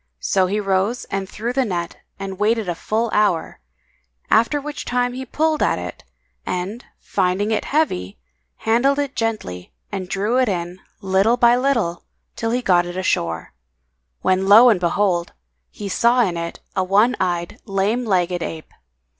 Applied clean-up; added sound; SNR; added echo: none; none; none; none.